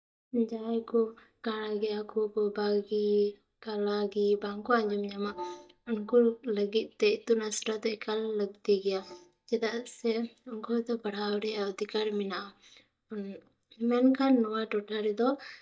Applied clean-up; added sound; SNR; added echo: neural mask model DeepFilterNet 3.